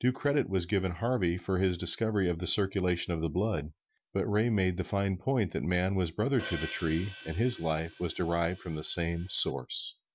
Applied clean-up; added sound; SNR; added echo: none; Hi-hat; 15 dB; none.